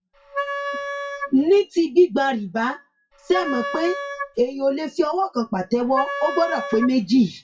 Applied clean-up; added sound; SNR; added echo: classical method WPE with log-MMSE.